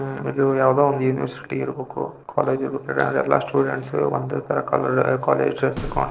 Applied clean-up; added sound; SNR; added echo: neural separator model SepFormer DNS4.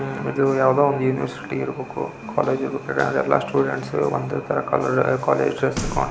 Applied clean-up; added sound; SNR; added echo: none; Water tap, faucet; 14 dB; none.